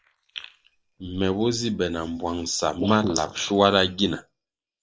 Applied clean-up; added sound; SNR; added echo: neural mask model Resemble Enhance denoiser.